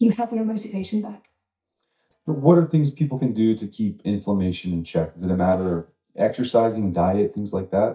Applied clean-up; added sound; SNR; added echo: neural mask model DeepFilterNet 3.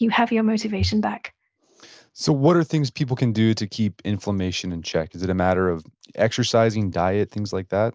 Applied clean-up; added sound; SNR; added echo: none; none; none; none.